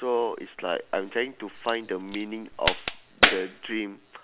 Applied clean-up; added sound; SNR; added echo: none; Crack; -1 dB; none.